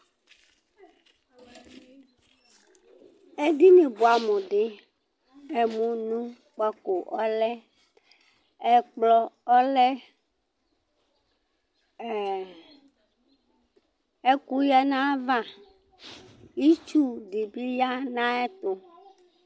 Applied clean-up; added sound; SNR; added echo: none; none; none; none.